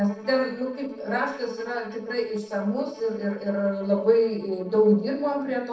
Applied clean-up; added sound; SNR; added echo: neural separator model SepFormer DNS4.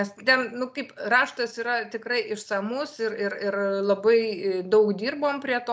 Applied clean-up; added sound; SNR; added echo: none; none; none; none.